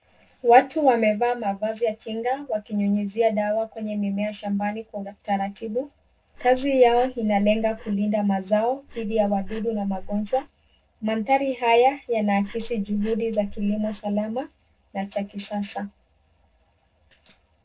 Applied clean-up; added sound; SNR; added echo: neural separator model SepFormer DNS4.